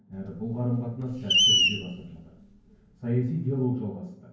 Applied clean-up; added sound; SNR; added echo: none; Screech; -2 dB; reverberation time 0.9 s.